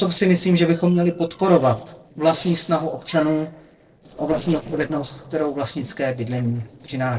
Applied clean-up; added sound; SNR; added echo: neural separator model SepFormer DNS4.